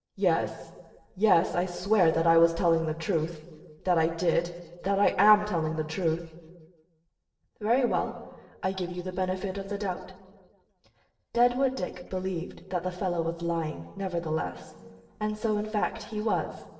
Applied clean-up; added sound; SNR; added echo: neural separator model SepFormer DNS4.